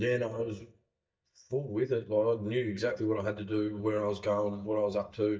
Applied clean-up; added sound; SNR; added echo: neural mask model DeepFilterNet 3.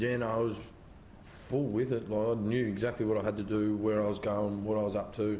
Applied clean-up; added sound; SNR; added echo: none; none; none; none.